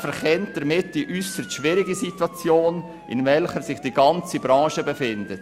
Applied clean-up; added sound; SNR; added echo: none; Motor vehicle (road) / Siren; 19 dB; none.